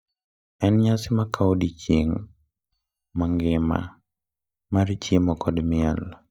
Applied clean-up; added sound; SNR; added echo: neural mask model DeepFilterNet 3.